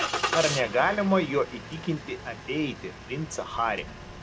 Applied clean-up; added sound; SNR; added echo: none; Engine starting; 7 dB; none.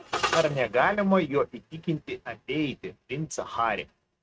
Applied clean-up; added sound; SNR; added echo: neural mask model RNNoise.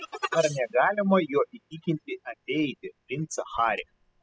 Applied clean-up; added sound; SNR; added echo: classical method spectral subtraction.